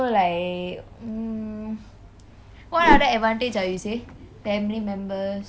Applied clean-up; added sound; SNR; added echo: none; Whoosh, swoosh, swish; 6 dB; none.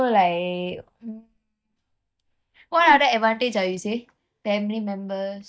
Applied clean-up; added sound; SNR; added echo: neural mask model DeepFilterNet 3.